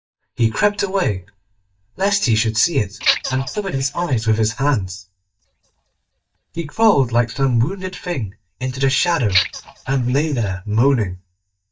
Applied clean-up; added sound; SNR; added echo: neural mask model DeepFilterNet 3.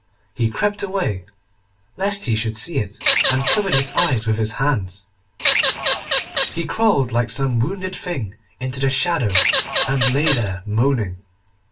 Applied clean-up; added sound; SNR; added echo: none; Bird vocalization, bird call, bird song / Fowl; -3 dB; reverberation time 0.2 s.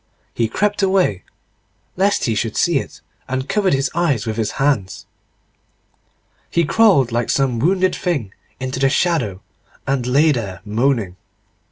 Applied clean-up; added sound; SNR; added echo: none; none; none; none.